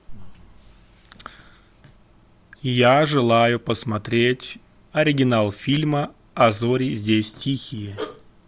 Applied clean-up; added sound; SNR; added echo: none; none; none; none.